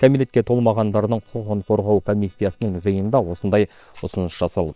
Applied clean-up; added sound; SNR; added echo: neural separator model SepFormer WHAM!.